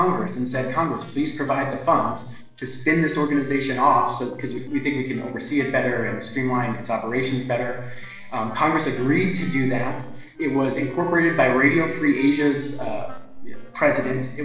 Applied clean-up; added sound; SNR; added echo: neural separator model SepFormer DNS4.